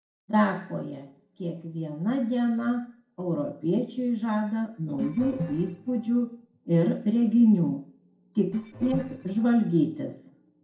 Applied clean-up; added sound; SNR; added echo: neural separator model SepFormer DNS4.